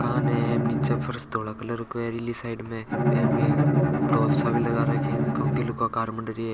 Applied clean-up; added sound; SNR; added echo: none; Bowed string instrument; -5 dB; none.